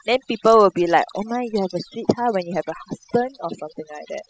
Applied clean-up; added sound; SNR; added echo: classical method spectral subtraction.